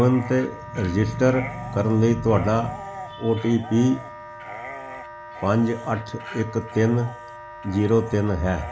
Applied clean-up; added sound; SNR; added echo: none; Wind instrument, woodwind instrument + Dog; 14 dB; none.